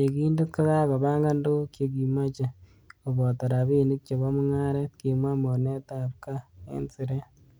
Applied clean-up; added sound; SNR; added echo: none; none; none; none.